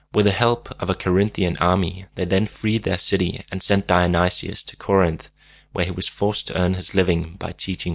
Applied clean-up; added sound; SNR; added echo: none; none; none; none.